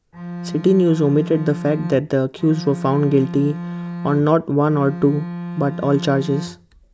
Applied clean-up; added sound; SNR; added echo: none; Bowed string instrument; 10 dB; none.